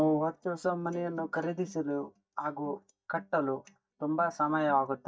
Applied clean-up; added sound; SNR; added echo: neural mask model DeepFilterNet 3.